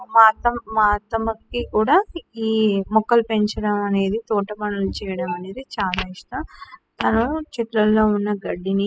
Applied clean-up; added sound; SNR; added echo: classical method spectral subtraction.